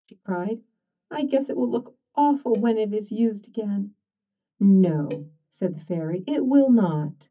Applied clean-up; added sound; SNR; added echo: neural mask model DeepFilterNet 3.